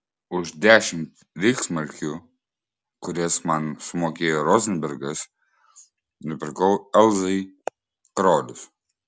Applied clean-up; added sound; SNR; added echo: none; none; none; none.